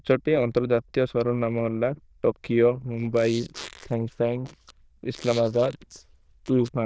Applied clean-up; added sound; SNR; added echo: neural diffusion model UNIVERSE++.